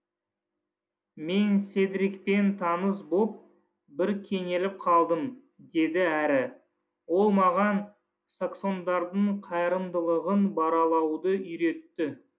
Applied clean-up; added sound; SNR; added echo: none; none; none; none.